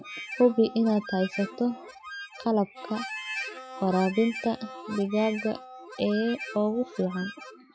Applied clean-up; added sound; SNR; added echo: classical method log-MMSE.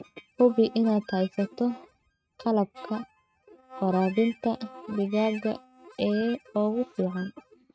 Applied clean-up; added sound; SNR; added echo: neural mask model RNNoise.